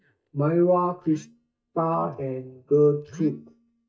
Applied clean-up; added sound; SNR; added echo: neural mask model DeepFilterNet 3.